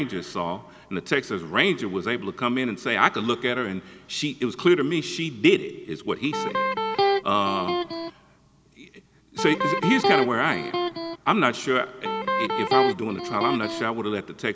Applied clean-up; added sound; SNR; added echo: none; Electric guitar; 0 dB; none.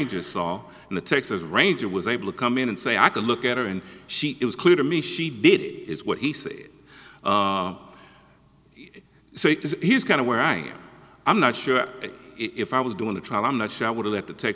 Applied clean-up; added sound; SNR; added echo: none; none; none; none.